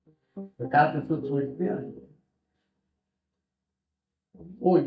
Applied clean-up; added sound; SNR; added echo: neural mask model DeepFilterNet 3.